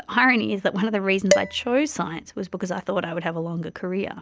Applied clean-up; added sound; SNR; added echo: none; Dishes, pots, and pans; 5 dB; none.